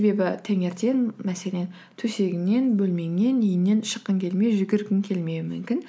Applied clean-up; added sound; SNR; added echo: none; none; none; none.